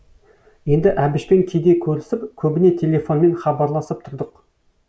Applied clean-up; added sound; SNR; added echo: none; none; none; none.